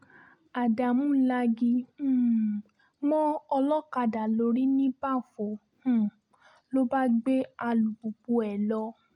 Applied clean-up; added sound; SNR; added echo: none; none; none; none.